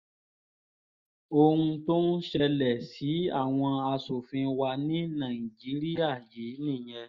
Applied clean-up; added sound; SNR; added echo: neural mask model DeepFilterNet 3.